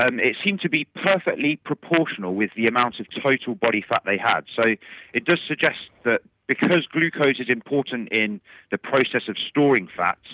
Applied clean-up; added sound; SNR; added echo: none; none; none; none.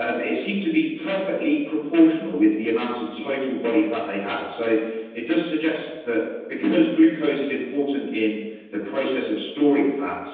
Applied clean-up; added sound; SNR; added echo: none; none; none; reverberation time 1.1 s.